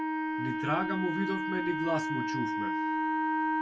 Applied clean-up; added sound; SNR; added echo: none; Wind instrument, woodwind instrument; -4 dB; reverberation time 0.2 s.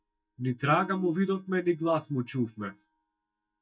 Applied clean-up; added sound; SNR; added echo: neural mask model DeepFilterNet 3.